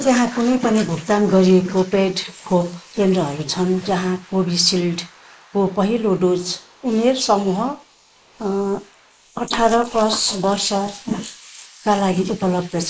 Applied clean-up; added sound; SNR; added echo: neural mask model Resemble Enhance denoiser.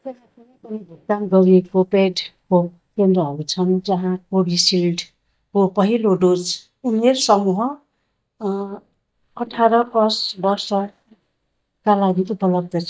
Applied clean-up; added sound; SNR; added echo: neural mask model DeepFilterNet 3.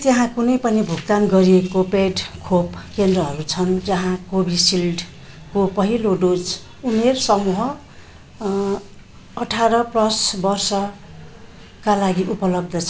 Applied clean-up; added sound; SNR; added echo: none; none; none; none.